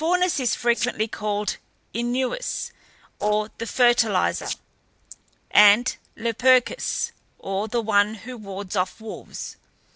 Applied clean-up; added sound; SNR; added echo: neural separator model SepFormer DNS4.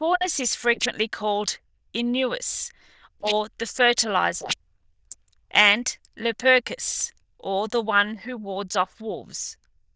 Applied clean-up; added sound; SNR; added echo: neural diffusion model UNIVERSE++.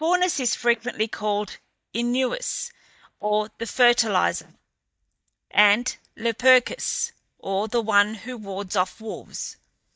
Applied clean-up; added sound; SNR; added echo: neural mask model DeepFilterNet 3.